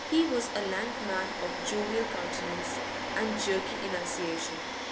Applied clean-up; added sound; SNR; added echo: none; Domestic sounds, home sounds; 2 dB; none.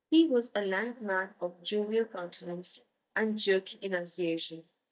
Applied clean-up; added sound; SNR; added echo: neural mask model DeepFilterNet 3.